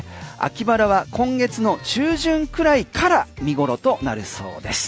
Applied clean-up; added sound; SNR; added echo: none; none; none; none.